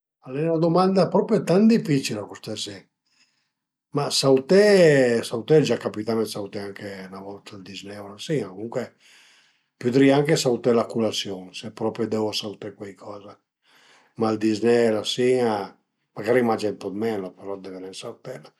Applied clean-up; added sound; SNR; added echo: none; none; none; none.